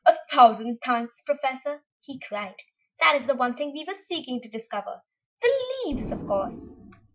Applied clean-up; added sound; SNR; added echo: classical method Wiener filter.